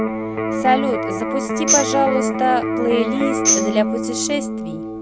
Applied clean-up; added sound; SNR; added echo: none; Tambourine + Electric guitar; -1 dB; none.